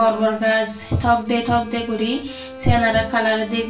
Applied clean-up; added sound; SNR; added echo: none; Bowed string instrument; 18 dB; reverberation time 0.3 s.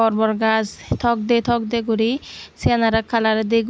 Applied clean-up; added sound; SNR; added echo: none; none; none; none.